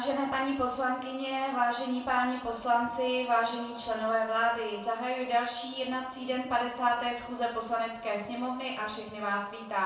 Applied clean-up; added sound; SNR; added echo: none; none; none; reverberation time 0.4 s.